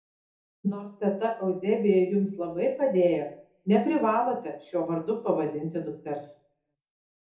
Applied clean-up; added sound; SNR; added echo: none; none; none; reverberation time 0.6 s.